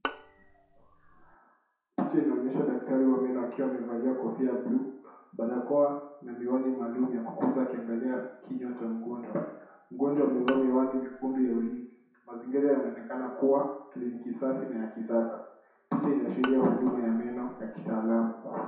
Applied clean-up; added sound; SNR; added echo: none; Bowed string instrument; 12 dB; reverberation time 0.7 s.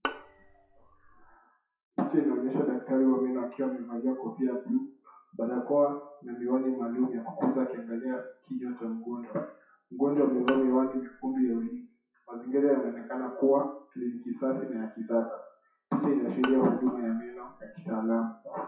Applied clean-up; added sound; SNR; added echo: classical method WPE with log-MMSE.